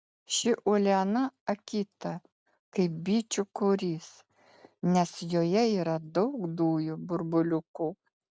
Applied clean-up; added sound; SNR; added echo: none; none; none; none.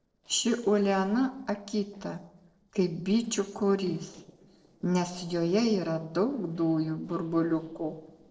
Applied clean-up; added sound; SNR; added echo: neural separator model SepFormer DNS4.